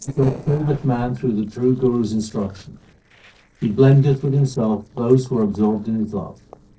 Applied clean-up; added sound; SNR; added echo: neural separator model SepFormer DNS4.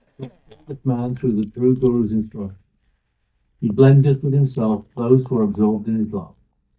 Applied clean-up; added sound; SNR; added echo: neural mask model DeepFilterNet 3.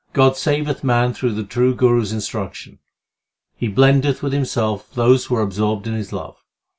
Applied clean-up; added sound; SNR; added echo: none; none; none; none.